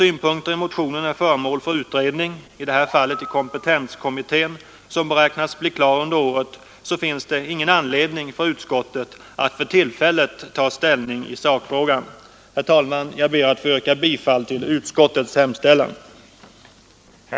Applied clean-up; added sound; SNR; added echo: none; Animal; 18 dB; none.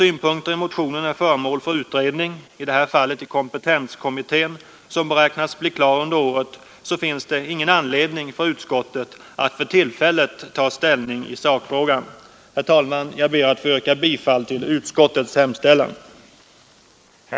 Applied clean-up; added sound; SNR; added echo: neural mask model Resemble Enhance denoiser.